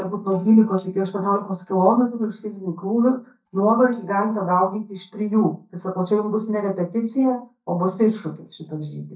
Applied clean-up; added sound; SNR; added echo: neural mask model DeepFilterNet 3.